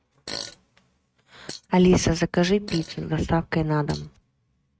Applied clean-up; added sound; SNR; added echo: neural mask model RNNoise.